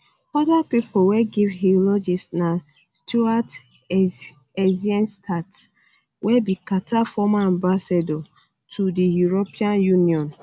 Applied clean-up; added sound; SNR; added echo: none; none; none; none.